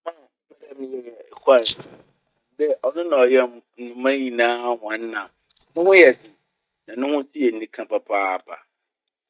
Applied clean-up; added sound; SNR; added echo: neural mask model DeepFilterNet 3.